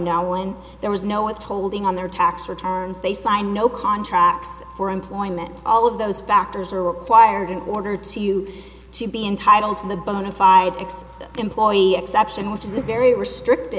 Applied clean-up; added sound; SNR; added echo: none; none; none; none.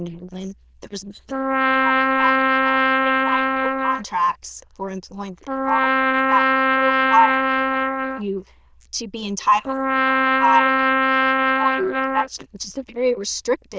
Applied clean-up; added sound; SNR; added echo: neural diffusion model UNIVERSE++.